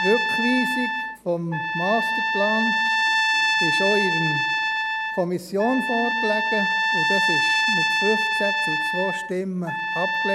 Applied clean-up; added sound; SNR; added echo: none; Trumpet; -4 dB; none.